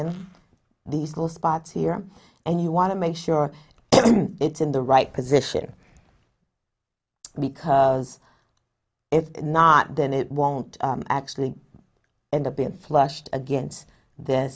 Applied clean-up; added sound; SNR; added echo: none; none; none; none.